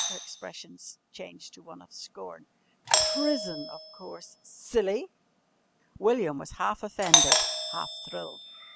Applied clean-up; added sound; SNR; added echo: none; Doorbell; -3 dB; none.